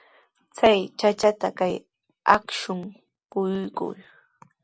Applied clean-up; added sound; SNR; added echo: none; none; none; none.